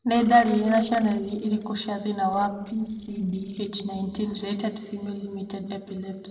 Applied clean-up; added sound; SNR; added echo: neural separator model SepFormer DNS4.